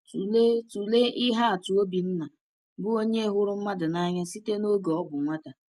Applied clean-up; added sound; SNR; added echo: none; none; none; none.